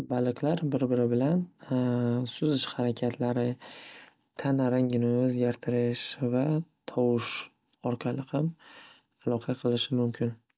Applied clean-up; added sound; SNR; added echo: none; none; none; none.